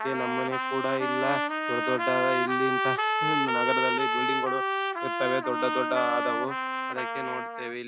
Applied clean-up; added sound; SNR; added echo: none; Trumpet; -2 dB; none.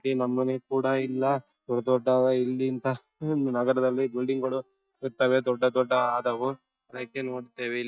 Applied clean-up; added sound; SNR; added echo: neural mask model DeepFilterNet 3.